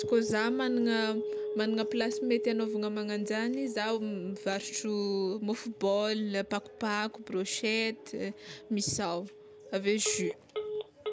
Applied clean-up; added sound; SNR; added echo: none; Telephone; 7 dB; none.